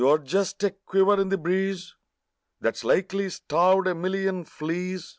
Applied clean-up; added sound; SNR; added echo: none; none; none; none.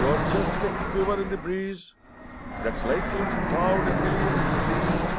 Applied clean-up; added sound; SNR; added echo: none; Fixed-wing aircraft, airplane; -3 dB; none.